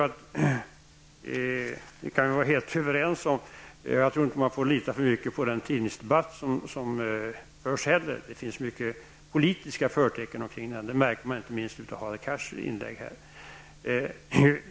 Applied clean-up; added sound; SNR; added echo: none; none; none; none.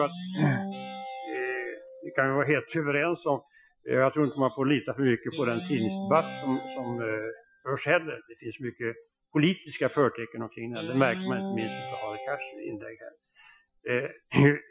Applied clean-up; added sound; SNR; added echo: classical method Wiener filter.